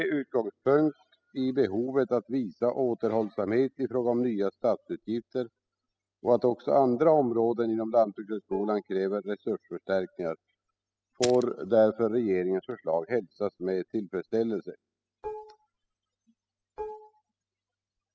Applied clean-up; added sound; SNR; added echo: classical method spectral subtraction.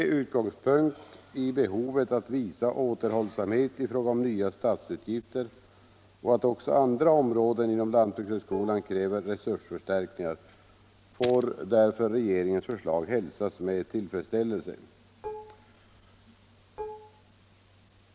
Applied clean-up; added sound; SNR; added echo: none; Dishes, pots, and pans + Fire; 16 dB; none.